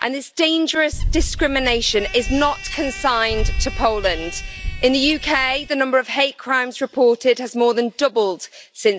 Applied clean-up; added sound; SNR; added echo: none; Bird; 6 dB; none.